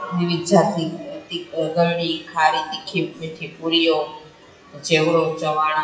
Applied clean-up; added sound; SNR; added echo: classical method WPE with log-MMSE.